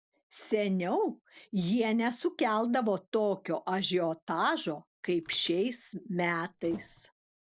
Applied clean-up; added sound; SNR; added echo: neural separator model SepFormer DNS4.